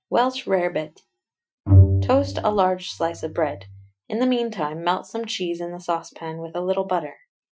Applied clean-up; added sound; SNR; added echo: classical method Wiener filter.